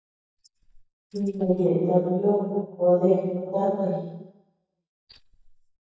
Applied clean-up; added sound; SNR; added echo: neural mask model DeepFilterNet 3.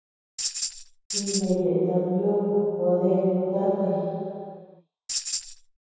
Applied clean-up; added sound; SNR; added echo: none; Tambourine; 5 dB; reverberation time 2.2 s.